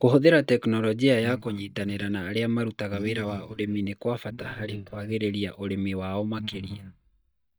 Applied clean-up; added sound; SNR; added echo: neural mask model DeepFilterNet 3.